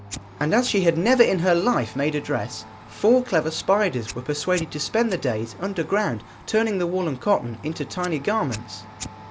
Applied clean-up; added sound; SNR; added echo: none; Domestic sounds, home sounds + Fire; 17 dB; none.